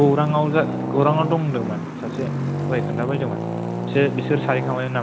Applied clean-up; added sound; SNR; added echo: none; Traffic noise, roadway noise; 4 dB; none.